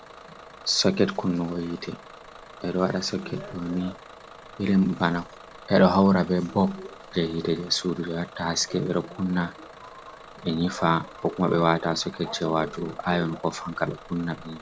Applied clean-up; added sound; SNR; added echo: none; Bus / Engine; 19 dB; none.